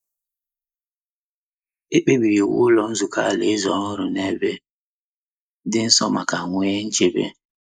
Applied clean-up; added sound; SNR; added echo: neural mask model Resemble Enhance denoiser.